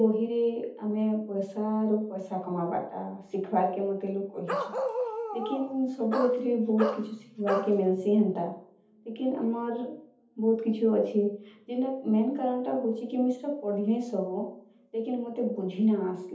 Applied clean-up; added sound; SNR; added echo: none; Bark; 5 dB; reverberation time 0.6 s.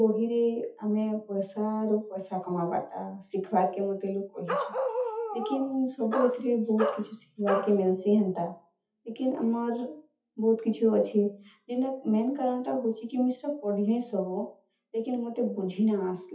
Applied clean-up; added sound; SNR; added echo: classical method WPE with log-MMSE.